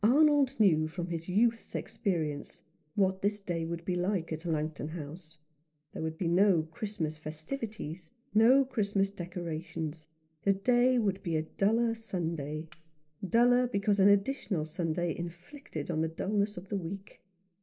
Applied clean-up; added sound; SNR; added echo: neural separator model SepFormer DNS4.